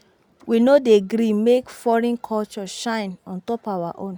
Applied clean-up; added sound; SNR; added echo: none; none; none; none.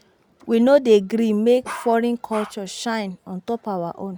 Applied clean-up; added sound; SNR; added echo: none; Bark; 15 dB; none.